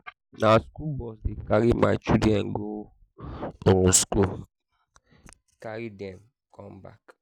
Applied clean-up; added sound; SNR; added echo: none; none; none; none.